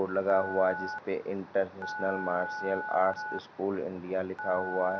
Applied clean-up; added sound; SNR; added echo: none; Telephone; 8 dB; none.